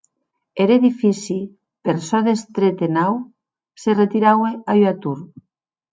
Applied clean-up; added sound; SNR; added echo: none; none; none; none.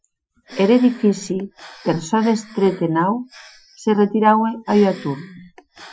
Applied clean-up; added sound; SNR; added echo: classical method Wiener filter.